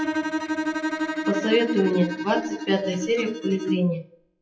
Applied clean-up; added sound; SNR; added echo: classical method WPE with log-MMSE.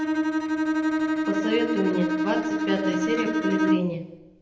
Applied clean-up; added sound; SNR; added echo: none; Bowed string instrument; -4 dB; reverberation time 0.8 s.